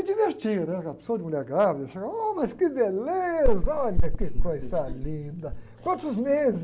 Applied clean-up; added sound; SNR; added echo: none; none; none; none.